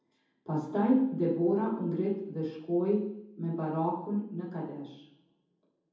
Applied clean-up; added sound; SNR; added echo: none; none; none; reverberation time 0.9 s.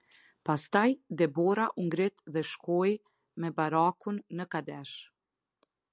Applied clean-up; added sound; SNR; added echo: none; none; none; none.